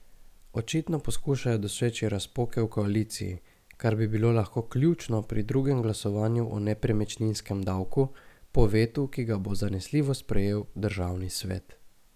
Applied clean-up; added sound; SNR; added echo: none; none; none; none.